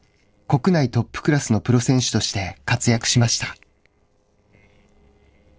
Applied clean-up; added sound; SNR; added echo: neural separator model SepFormer DNS4.